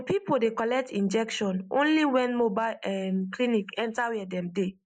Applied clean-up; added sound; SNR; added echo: neural mask model Resemble Enhance denoiser.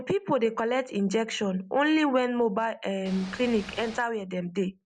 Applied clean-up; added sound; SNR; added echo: none; Ocean / Boat, Water vehicle; 15 dB; none.